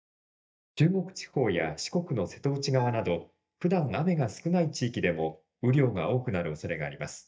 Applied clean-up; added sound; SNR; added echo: neural mask model DeepFilterNet 3.